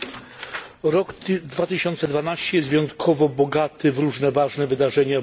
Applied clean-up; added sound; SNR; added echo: none; none; none; none.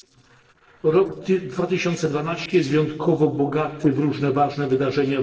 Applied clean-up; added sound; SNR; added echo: neural separator model SepFormer DNS4.